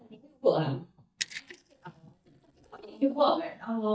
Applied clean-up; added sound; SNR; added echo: neural mask model DeepFilterNet 3.